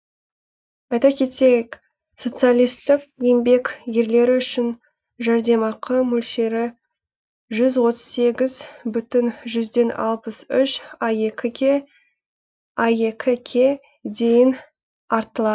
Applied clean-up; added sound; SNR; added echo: neural mask model DeepFilterNet 3.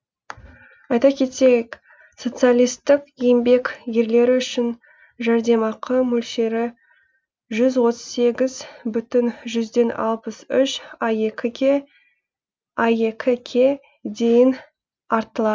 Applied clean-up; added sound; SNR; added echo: none; none; none; none.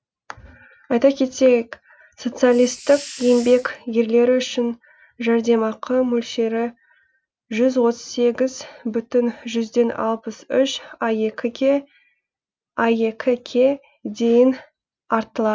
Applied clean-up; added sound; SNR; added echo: none; Hiss; 17 dB; none.